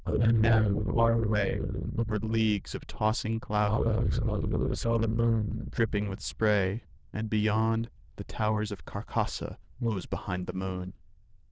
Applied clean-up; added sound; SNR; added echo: neural diffusion model UNIVERSE++.